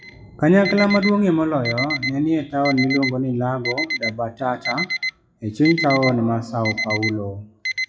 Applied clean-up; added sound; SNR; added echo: classical method WPE with log-MMSE.